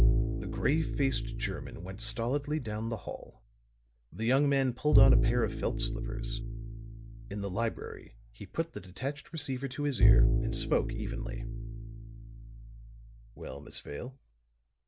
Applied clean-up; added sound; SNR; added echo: none; Bowed string instrument; -3 dB; none.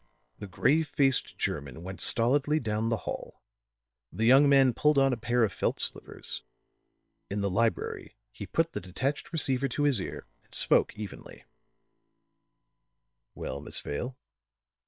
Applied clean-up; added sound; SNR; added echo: neural separator model SepFormer WHAM!.